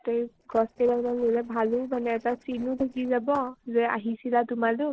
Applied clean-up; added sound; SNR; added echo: neural separator model SepFormer DNS4.